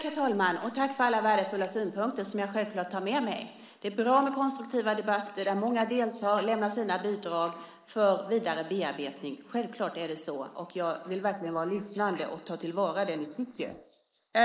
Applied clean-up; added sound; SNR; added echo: neural mask model Resemble Enhance denoiser.